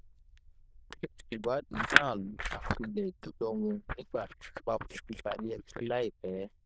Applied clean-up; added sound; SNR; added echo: neural diffusion model UNIVERSE++.